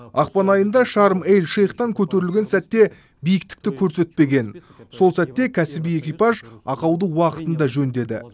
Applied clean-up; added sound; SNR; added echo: none; none; none; none.